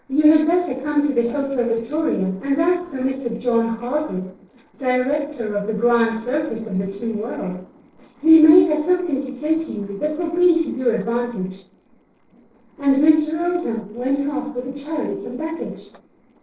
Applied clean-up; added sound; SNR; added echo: neural separator model SepFormer DNS4.